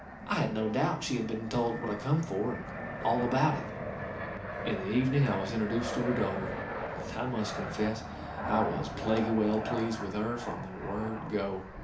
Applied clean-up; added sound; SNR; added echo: none; Fixed-wing aircraft, airplane; 6 dB; reverberation time 0.4 s.